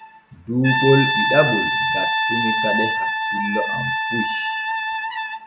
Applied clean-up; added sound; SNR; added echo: none; Brass instrument; -1 dB; none.